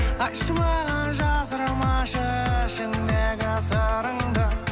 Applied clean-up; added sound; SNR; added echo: none; Fart; 17 dB; none.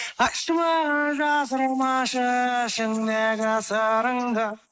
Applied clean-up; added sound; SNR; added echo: neural mask model Resemble Enhance denoiser.